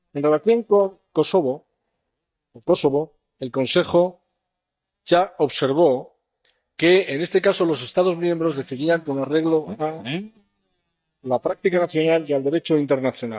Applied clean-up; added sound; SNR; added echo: neural mask model DeepFilterNet 3.